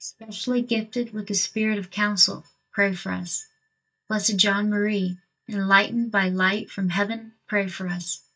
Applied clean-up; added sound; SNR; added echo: neural mask model DeepFilterNet 3.